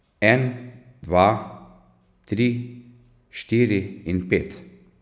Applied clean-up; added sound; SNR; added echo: none; none; none; none.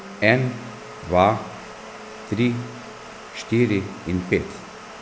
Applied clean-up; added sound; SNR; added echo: none; Domestic sounds, home sounds; 14 dB; none.